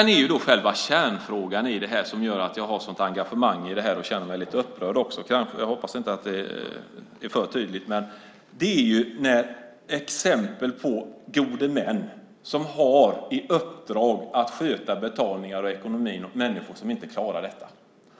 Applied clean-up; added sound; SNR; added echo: none; none; none; none.